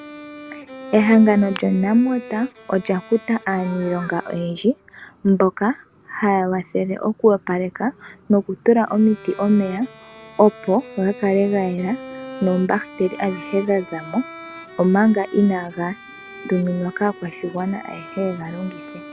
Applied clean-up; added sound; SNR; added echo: none; Bowed string instrument; 18 dB; none.